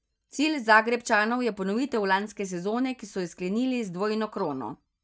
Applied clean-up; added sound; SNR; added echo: neural mask model DeepFilterNet 3.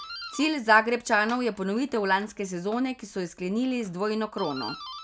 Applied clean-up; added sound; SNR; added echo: none; Doorbell; 18 dB; none.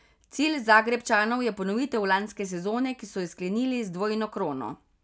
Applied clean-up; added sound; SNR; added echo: none; none; none; none.